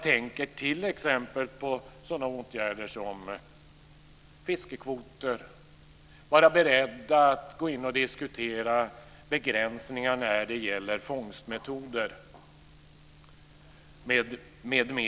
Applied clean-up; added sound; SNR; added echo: none; none; none; none.